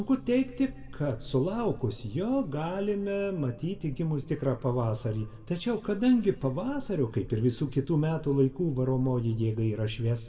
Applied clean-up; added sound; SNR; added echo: none; none; none; reverberation time 1.3 s.